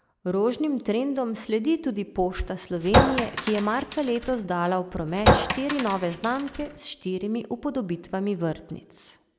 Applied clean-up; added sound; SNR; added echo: none; Chink, clink; -2 dB; none.